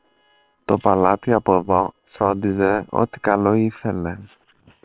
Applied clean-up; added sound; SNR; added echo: neural separator model SepFormer WHAM!.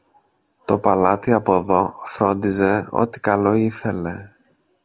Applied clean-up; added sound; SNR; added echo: none; none; none; none.